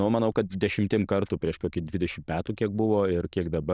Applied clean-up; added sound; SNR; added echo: neural diffusion model UNIVERSE++.